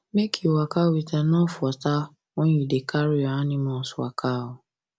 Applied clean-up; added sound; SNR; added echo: none; none; none; none.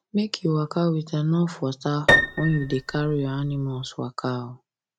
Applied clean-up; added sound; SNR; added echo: neural mask model RNNoise.